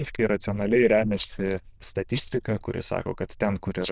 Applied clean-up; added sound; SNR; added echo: neural diffusion model UNIVERSE++.